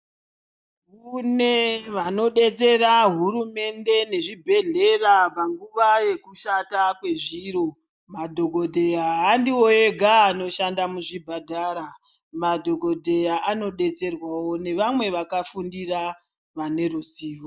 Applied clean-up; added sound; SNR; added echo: neural mask model DeepFilterNet 3.